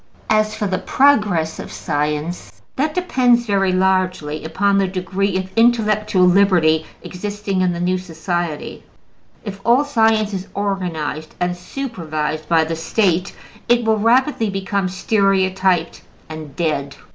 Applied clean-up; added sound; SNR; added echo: none; none; none; none.